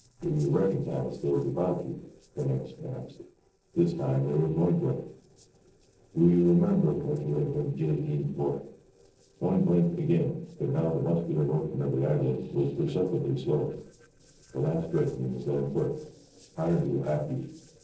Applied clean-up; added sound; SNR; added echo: neural separator model SepFormer DNS4.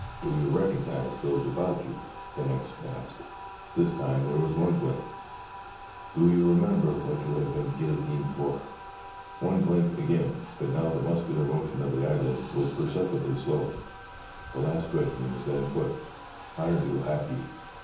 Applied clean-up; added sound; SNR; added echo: none; Bathtub (filling or washing); 14 dB; reverberation time 0.7 s.